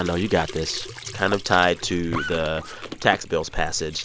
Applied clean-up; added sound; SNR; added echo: none; Squeak / Trickle, dribble / Sink (filling or washing); 12 dB; none.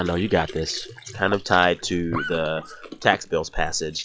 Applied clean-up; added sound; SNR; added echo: classical method log-MMSE.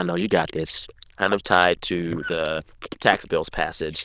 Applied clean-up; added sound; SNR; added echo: neural diffusion model UNIVERSE++.